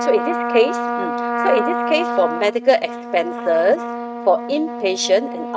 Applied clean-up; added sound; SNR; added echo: neural mask model RNNoise.